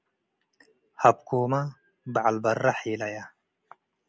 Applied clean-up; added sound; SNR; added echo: none; none; none; none.